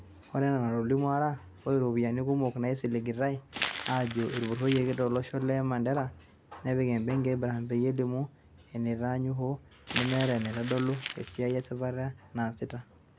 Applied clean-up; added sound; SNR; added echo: none; Crumpling, crinkling; 9 dB; none.